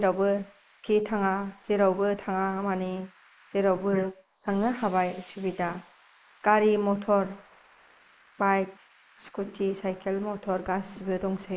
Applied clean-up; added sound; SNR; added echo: neural mask model Resemble Enhance denoiser.